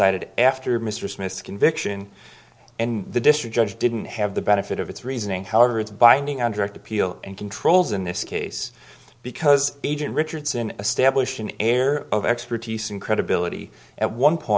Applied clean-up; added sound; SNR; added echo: none; none; none; none.